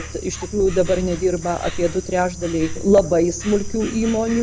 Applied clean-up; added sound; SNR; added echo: none; Insect; 11 dB; none.